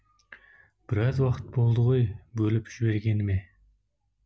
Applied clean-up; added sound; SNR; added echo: none; none; none; none.